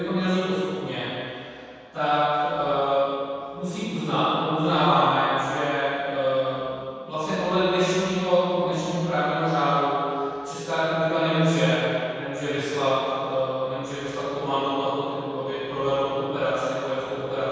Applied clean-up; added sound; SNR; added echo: none; none; none; reverberation time 2.2 s.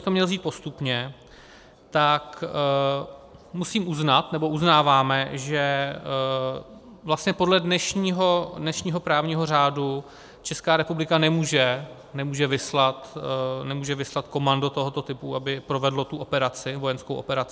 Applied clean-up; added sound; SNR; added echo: none; none; none; none.